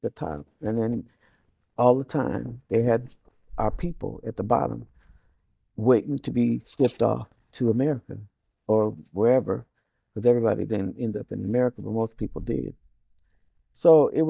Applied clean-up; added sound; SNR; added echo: neural mask model DeepFilterNet 3.